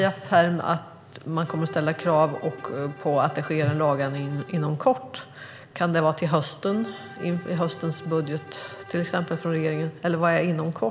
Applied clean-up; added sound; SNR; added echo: none; Bowed string instrument; 18 dB; none.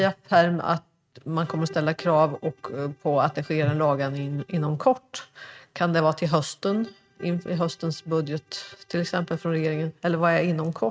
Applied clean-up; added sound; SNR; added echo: neural mask model RNNoise.